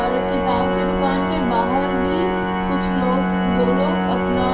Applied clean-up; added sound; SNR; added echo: none; Organ; -3 dB; reverberation time 2.2 s.